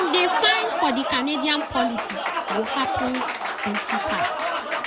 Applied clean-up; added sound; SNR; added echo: none; Applause; 0 dB; none.